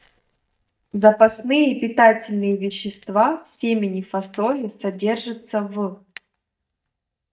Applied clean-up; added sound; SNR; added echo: neural mask model DeepFilterNet 3.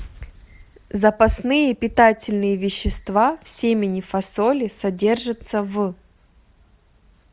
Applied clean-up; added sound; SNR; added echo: none; none; none; none.